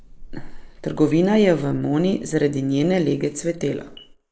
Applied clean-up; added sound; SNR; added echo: neural mask model Resemble Enhance denoiser.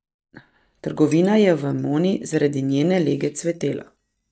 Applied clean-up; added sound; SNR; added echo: neural mask model DeepFilterNet 3.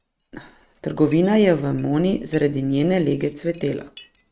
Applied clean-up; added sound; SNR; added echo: neural mask model RNNoise.